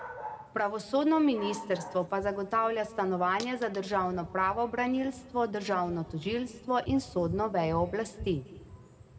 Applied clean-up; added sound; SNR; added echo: none; Dog; 15 dB; reverberation time 1.2 s.